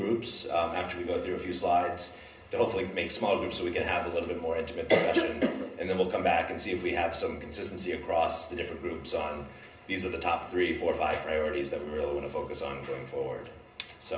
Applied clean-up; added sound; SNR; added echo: none; none; none; reverberation time 0.2 s.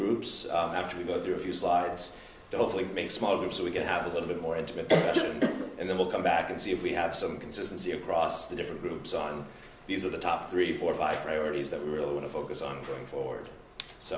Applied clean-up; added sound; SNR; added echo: none; none; none; none.